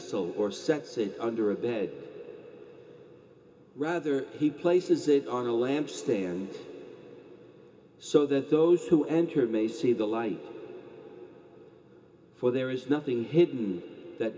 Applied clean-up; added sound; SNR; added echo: none; none; none; reverberation time 0.2 s.